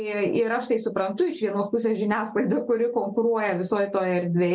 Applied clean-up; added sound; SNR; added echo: none; none; none; none.